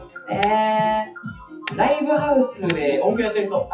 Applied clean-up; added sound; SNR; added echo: classical method WPE with log-MMSE.